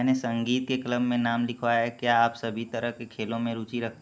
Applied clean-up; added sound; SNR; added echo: none; none; none; none.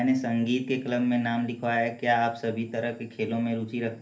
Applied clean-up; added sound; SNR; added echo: none; none; none; reverberation time 0.3 s.